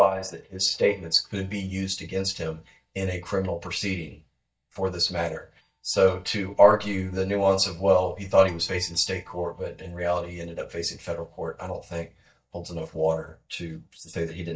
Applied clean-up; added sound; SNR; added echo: neural mask model DeepFilterNet 3.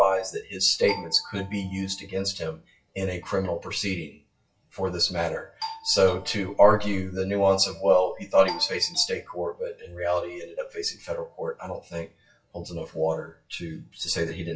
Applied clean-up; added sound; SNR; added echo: classical method WPE with log-MMSE.